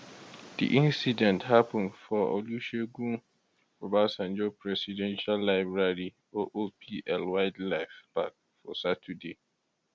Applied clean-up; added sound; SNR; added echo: none; none; none; none.